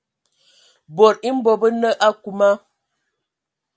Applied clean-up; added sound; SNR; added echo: none; none; none; none.